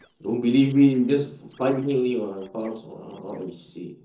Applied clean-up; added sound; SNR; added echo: neural separator model SepFormer DNS4.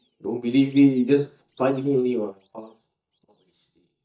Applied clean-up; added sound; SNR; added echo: neural mask model DeepFilterNet 3.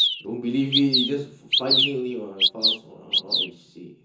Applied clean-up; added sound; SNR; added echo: none; Bird vocalization, bird call, bird song; -3 dB; reverberation time 0.6 s.